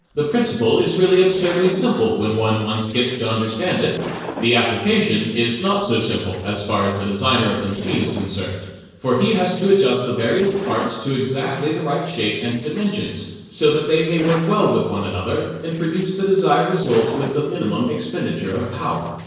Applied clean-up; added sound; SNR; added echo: neural separator model SepFormer DNS4.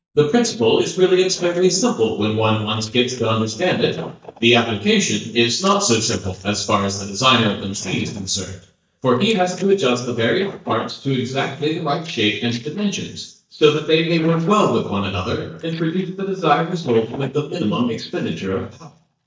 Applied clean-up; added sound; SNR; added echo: neural mask model DeepFilterNet 3.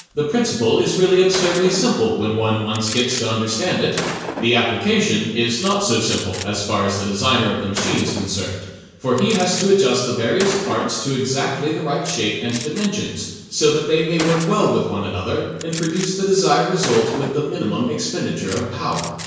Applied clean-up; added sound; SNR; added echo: none; Gunshot, gunfire; 13 dB; reverberation time 1.0 s.